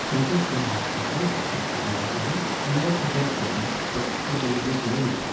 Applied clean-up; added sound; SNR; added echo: none; Water; 0 dB; reverberation time 0.8 s.